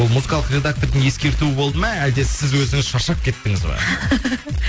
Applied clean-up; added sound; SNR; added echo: none; none; none; none.